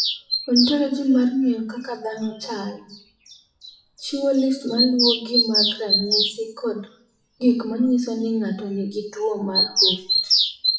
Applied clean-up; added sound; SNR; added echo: classical method WPE with log-MMSE.